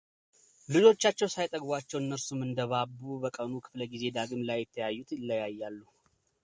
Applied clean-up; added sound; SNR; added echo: none; none; none; none.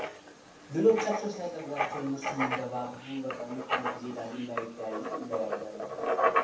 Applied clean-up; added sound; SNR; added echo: none; Writing; 0 dB; reverberation time 0.7 s.